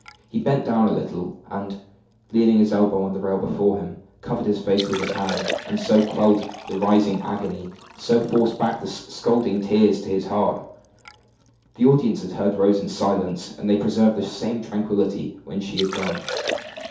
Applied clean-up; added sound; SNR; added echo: none; Liquid; 14 dB; reverberation time 0.5 s.